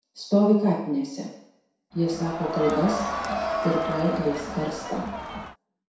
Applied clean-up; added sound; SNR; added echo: none; Crowd; 4 dB; reverberation time 0.7 s.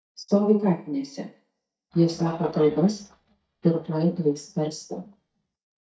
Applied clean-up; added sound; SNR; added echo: neural mask model DeepFilterNet 3.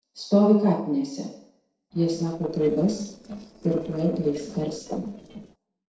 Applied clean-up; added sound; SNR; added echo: neural separator model SepFormer DNS4.